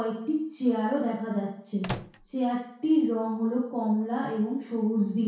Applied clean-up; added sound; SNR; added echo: none; Microwave oven; 9 dB; reverberation time 0.6 s.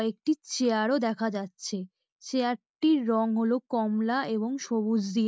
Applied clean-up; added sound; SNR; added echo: none; none; none; none.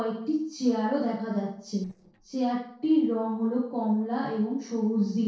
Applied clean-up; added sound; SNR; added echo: neural separator model SepFormer DNS4.